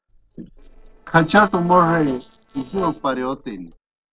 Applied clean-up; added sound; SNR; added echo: neural separator model SepFormer DNS4.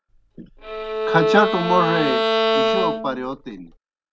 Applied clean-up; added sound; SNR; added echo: none; Bowed string instrument; -2 dB; none.